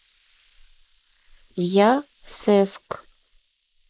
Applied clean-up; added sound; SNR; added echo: neural mask model Resemble Enhance denoiser.